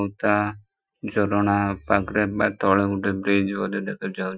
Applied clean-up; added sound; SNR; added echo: classical method Wiener filter.